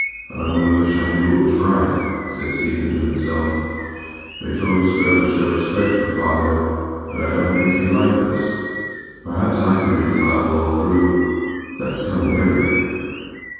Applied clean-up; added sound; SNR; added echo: none; Bird vocalization, bird call, bird song; 11 dB; reverberation time 2.1 s.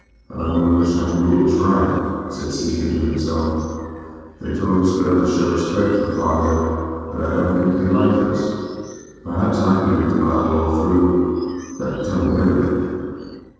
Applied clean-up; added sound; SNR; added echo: neural separator model SepFormer DNS4.